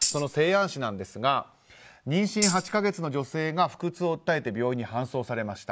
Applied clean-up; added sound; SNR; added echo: none; Tambourine; 3 dB; none.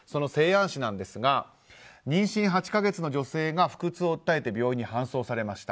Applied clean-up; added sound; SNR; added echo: none; none; none; none.